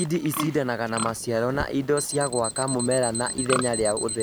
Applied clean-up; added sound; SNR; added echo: none; Livestock, farm animals, working animals + Alarm; 7 dB; none.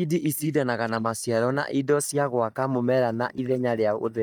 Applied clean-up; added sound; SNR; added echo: neural mask model DeepFilterNet 3.